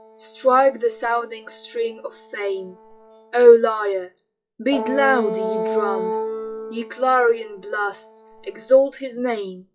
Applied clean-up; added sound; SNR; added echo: classical method log-MMSE.